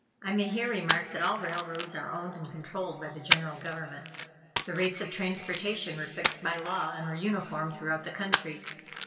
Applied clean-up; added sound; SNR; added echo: none; Splash, splatter; 1 dB; reverberation time 2.2 s.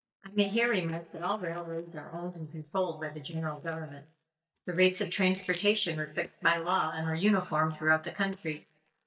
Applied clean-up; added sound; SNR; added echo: neural mask model DeepFilterNet 3.